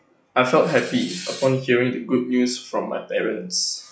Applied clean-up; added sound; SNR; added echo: classical method log-MMSE.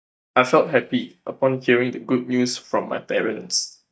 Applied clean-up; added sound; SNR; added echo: neural mask model DeepFilterNet 3.